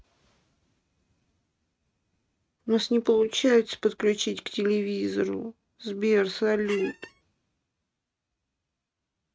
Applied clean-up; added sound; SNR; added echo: neural mask model RNNoise.